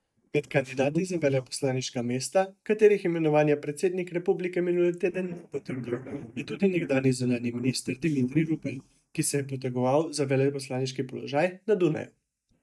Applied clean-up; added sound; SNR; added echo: neural mask model DeepFilterNet 3.